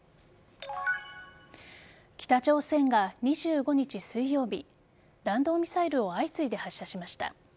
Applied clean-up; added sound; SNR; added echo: none; none; none; none.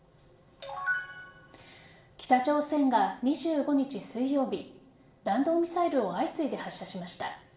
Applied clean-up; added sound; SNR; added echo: none; none; none; reverberation time 0.9 s.